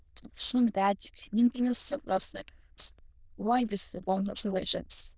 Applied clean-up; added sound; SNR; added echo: neural diffusion model UNIVERSE++.